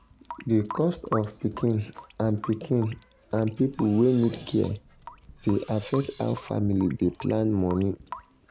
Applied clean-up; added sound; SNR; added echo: none; Drip / Sink (filling or washing) / Water tap, faucet + Cutlery, silverware; 16 dB; none.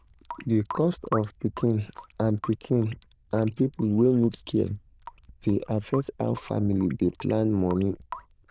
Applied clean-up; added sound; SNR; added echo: neural diffusion model UNIVERSE++.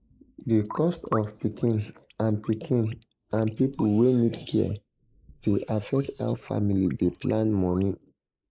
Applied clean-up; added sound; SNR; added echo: neural mask model Resemble Enhance denoiser.